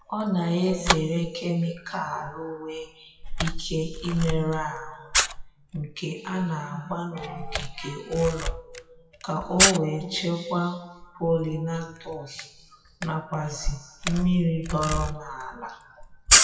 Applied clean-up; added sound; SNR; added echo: classical method WPE with log-MMSE.